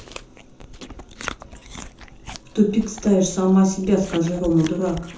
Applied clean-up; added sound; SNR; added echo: none; Chewing, mastication; 16 dB; reverberation time 0.6 s.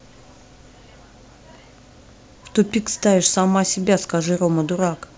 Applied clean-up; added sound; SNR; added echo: none; none; none; none.